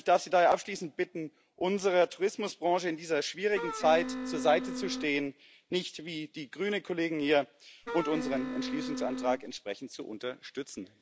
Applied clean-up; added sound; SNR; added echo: none; Wind instrument, woodwind instrument; 6 dB; none.